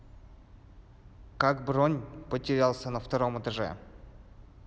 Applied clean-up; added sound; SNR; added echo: none; none; none; none.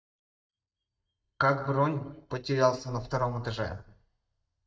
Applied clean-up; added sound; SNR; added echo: neural mask model DeepFilterNet 3.